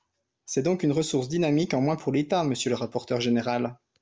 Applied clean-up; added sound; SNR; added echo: none; none; none; none.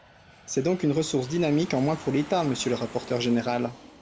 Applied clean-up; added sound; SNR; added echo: none; Aircraft; 18 dB; none.